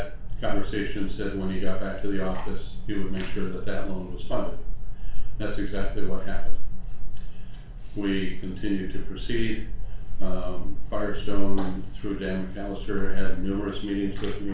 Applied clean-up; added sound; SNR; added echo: none; none; none; reverberation time 0.4 s.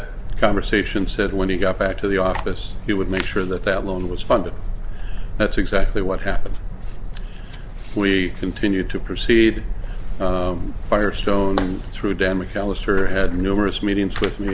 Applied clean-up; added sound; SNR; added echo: none; none; none; none.